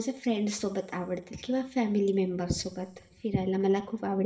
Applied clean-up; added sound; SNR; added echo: none; none; none; reverberation time 1.1 s.